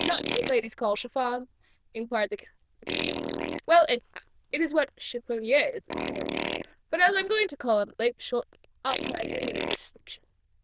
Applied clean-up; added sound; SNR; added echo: neural diffusion model UNIVERSE++.